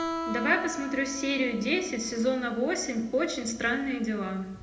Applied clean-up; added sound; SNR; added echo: none; Guitar; 11 dB; reverberation time 0.7 s.